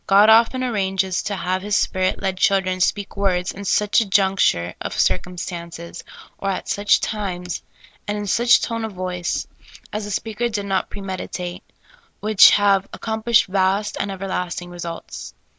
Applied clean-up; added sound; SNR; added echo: none; none; none; none.